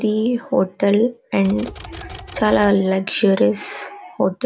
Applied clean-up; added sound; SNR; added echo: none; Typewriter; 16 dB; none.